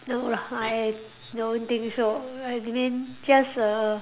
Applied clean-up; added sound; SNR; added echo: none; none; none; none.